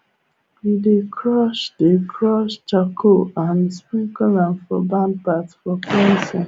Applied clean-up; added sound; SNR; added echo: none; none; none; none.